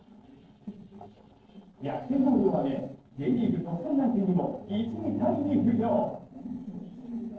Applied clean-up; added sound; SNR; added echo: neural separator model SepFormer DNS4.